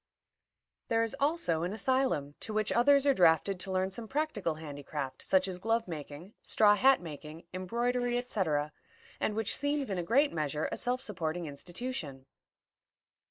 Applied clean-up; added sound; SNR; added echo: neural mask model Resemble Enhance denoiser.